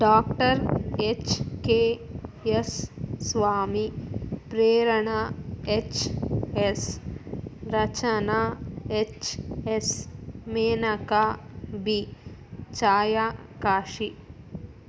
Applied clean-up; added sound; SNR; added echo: none; none; none; none.